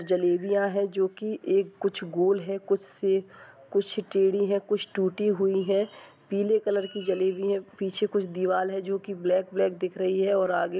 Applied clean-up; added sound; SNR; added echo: none; none; none; none.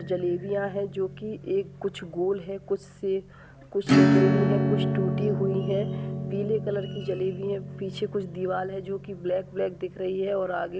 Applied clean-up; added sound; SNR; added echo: none; Acoustic guitar / Strum; -1 dB; none.